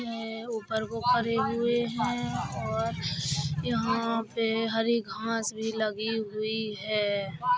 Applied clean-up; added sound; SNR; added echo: none; none; none; none.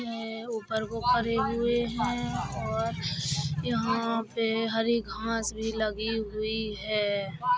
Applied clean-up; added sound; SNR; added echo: none; Bowed string instrument; 18 dB; none.